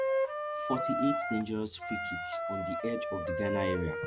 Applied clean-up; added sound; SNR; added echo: none; Wind instrument, woodwind instrument; -1 dB; none.